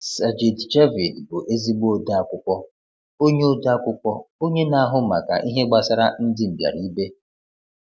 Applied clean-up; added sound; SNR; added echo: none; none; none; none.